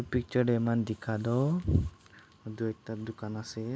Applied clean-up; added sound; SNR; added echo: none; none; none; none.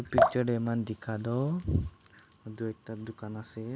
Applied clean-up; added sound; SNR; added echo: none; Drip; -1 dB; none.